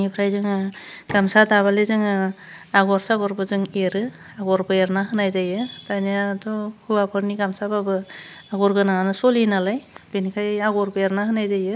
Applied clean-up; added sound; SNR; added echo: none; none; none; none.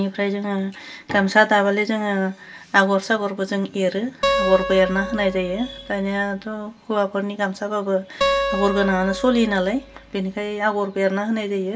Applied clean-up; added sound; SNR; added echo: none; Acoustic guitar; 5 dB; reverberation time 0.1 s.